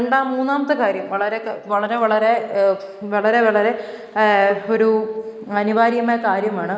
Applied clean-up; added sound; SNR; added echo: neural mask model Resemble Enhance denoiser.